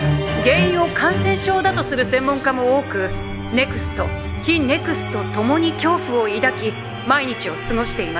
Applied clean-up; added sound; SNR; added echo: none; none; none; none.